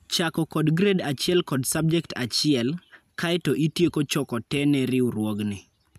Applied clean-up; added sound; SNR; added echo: none; none; none; none.